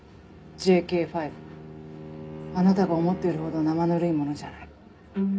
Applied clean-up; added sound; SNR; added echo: none; Bowed string instrument; 15 dB; reverberation time 0.3 s.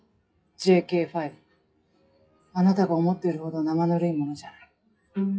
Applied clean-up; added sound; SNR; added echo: classical method WPE with log-MMSE.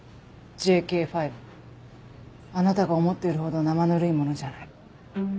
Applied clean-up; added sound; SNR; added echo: none; none; none; none.